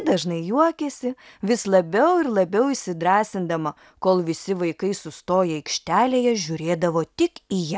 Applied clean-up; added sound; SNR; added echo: none; none; none; none.